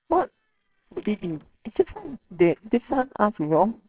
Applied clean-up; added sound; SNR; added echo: neural separator model SepFormer WHAMR!.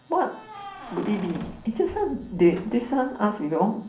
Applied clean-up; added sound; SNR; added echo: none; Keys jangling; 18 dB; reverberation time 0.6 s.